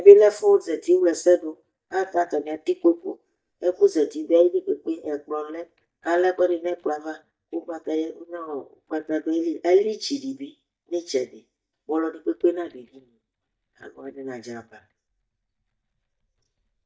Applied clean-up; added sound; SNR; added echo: neural mask model DeepFilterNet 3.